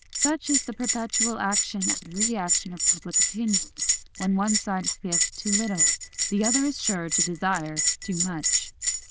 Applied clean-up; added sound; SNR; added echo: neural diffusion model UNIVERSE++.